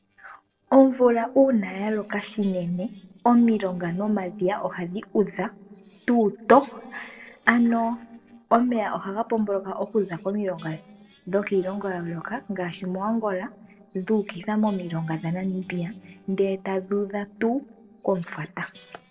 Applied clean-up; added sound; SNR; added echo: neural separator model SepFormer DNS4.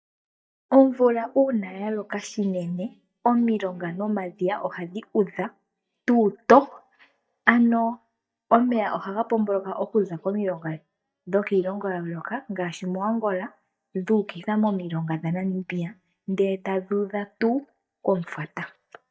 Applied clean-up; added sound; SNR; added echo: neural mask model DeepFilterNet 3.